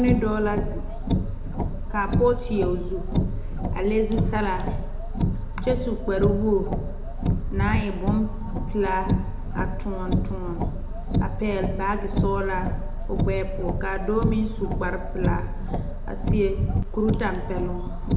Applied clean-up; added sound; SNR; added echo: none; Car; -2 dB; reverberation time 0.6 s.